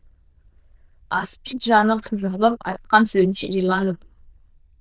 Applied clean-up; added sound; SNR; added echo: neural diffusion model UNIVERSE++.